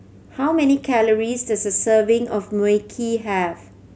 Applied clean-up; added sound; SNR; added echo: none; none; none; none.